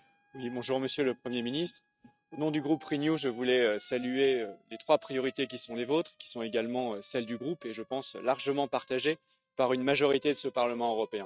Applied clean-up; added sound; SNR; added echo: neural mask model RNNoise.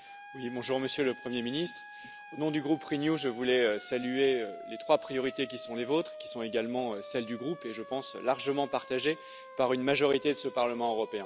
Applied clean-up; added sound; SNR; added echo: none; Siren; 15 dB; none.